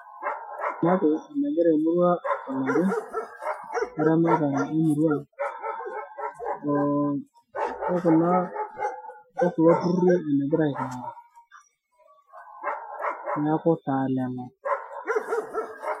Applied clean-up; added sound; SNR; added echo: classical method Wiener filter.